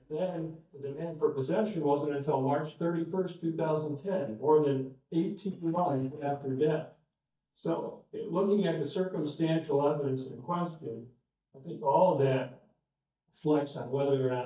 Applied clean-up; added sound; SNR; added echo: neural mask model DeepFilterNet 3.